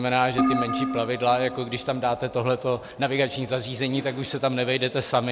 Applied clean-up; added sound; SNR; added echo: none; Keyboard (musical); 4 dB; none.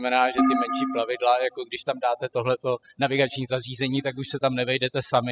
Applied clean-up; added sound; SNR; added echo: classical method spectral subtraction.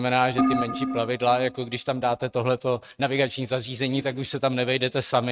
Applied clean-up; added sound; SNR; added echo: neural mask model RNNoise.